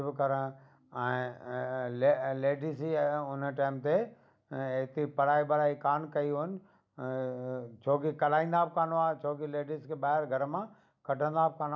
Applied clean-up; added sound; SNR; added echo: none; none; none; none.